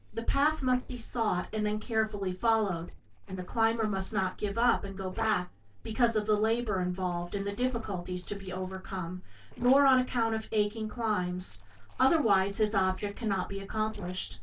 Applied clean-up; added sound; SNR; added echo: neural separator model SepFormer DNS4.